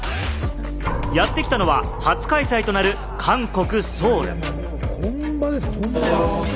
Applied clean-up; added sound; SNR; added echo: none; none; none; none.